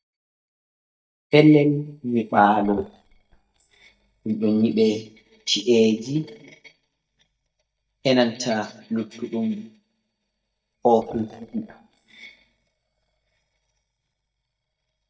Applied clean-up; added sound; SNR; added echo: neural mask model DeepFilterNet 3.